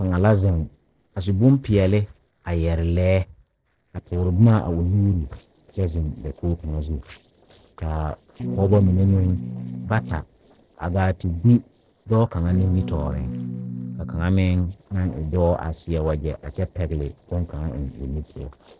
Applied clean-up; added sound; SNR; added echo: neural separator model SepFormer DNS4.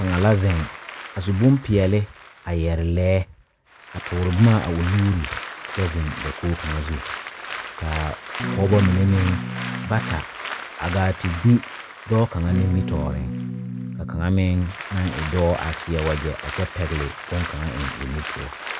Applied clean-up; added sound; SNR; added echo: none; Applause + Electric guitar / Strum; 9 dB; none.